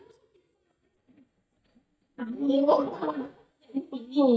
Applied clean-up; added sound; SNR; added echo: neural mask model DeepFilterNet 3.